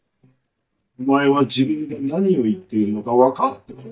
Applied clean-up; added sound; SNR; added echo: neural mask model DeepFilterNet 3.